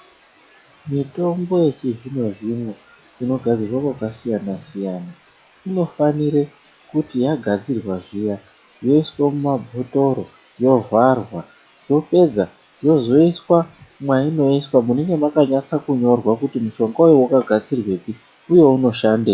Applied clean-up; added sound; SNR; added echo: classical method log-MMSE.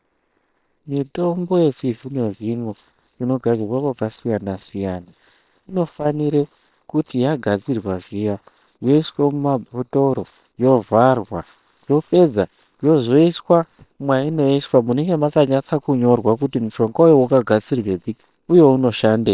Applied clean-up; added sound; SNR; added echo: neural separator model SepFormer WHAM!.